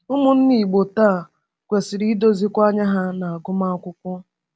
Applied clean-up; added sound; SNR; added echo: none; none; none; none.